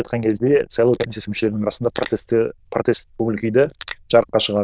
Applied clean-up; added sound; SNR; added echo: neural diffusion model UNIVERSE++.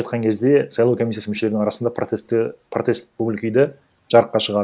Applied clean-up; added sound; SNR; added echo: none; none; none; none.